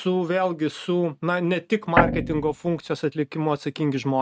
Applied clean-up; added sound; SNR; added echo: neural mask model RNNoise.